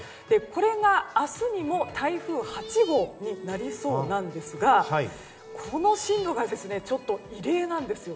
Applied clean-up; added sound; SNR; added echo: none; Cat; 20 dB; reverberation time 1.7 s.